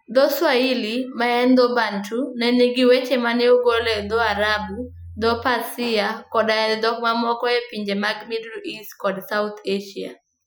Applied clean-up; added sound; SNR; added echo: classical method Wiener filter.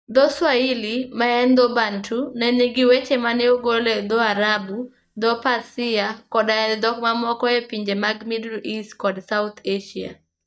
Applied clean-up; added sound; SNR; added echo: neural mask model DeepFilterNet 3.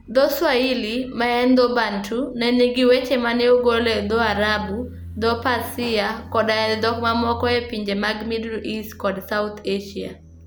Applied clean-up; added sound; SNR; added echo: none; Motorcycle; 18 dB; none.